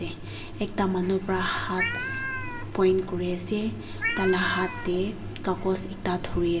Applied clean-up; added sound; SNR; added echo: none; Cat; 6 dB; reverberation time 0.9 s.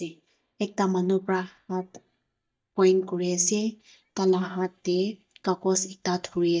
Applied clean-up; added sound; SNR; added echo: neural mask model DeepFilterNet 3.